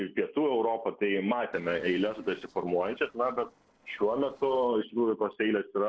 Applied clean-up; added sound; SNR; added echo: neural separator model SepFormer DNS4.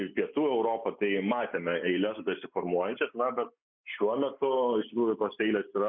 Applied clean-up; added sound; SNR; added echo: neural mask model Resemble Enhance denoiser.